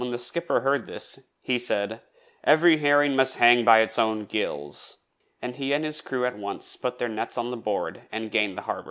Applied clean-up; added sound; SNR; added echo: none; none; none; none.